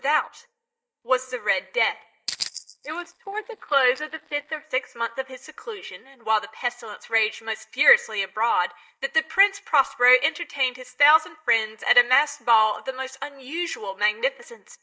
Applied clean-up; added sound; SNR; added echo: neural mask model DeepFilterNet 3.